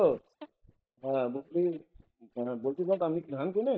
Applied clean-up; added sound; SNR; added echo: neural mask model DeepFilterNet 3.